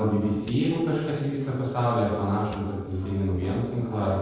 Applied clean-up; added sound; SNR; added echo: neural separator model SepFormer DNS4.